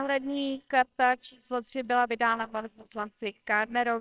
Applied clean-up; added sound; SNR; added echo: neural separator model SepFormer WHAMR!.